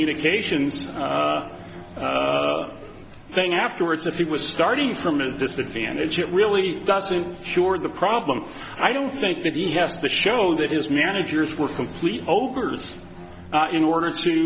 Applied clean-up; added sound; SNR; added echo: none; Bowed string instrument; 20 dB; none.